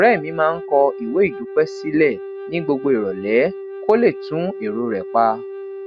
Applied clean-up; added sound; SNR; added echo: none; Wind instrument, woodwind instrument; 11 dB; none.